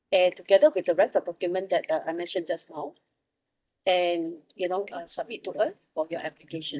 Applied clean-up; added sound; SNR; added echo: neural mask model DeepFilterNet 3.